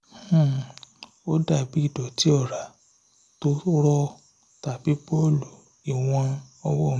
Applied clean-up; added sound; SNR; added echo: none; none; none; none.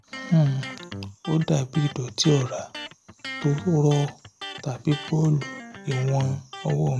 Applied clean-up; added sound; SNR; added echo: none; Electric guitar; 14 dB; none.